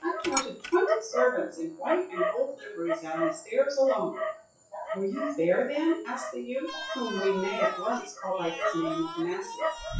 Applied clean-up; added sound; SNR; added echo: classical method WPE with log-MMSE.